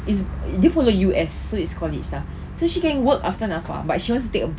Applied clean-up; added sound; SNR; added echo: none; none; none; none.